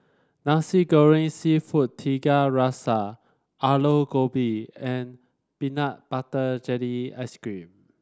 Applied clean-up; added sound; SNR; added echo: none; none; none; none.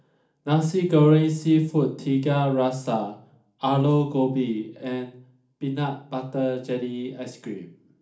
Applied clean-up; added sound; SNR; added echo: none; none; none; reverberation time 0.4 s.